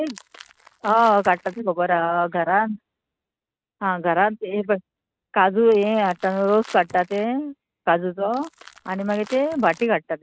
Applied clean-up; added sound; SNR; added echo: neural mask model RNNoise.